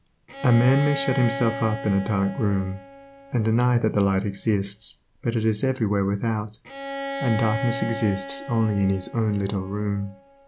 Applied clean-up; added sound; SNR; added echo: none; Bowed string instrument; 11 dB; none.